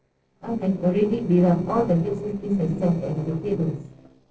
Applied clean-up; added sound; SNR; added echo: neural separator model SepFormer DNS4.